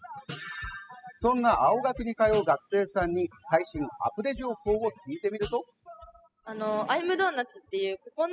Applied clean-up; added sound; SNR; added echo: classical method spectral subtraction.